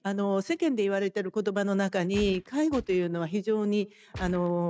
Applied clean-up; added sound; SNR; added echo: neural mask model RNNoise.